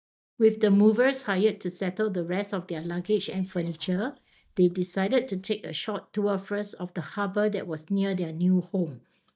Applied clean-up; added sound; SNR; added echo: neural mask model DeepFilterNet 3.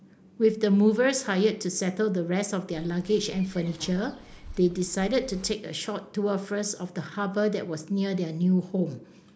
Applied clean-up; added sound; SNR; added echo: none; Walk, footsteps / Insect; 18 dB; none.